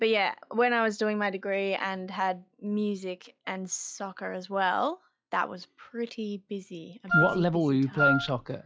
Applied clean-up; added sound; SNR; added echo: classical method log-MMSE.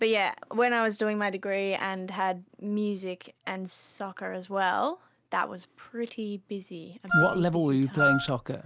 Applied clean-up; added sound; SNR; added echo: none; Wind instrument, woodwind instrument; -1 dB; none.